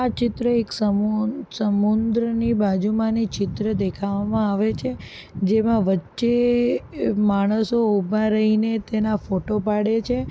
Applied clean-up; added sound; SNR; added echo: none; none; none; none.